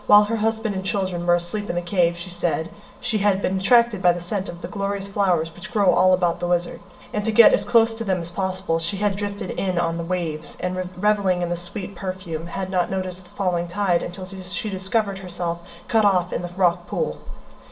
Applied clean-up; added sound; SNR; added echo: none; none; none; reverberation time 0.7 s.